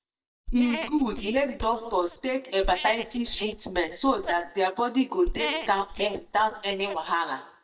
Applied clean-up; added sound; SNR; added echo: neural mask model DeepFilterNet 3.